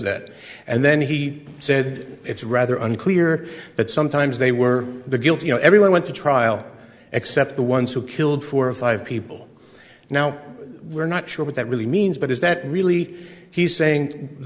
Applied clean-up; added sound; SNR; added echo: none; none; none; none.